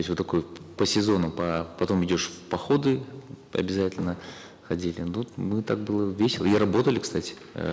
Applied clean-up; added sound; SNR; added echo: none; none; none; none.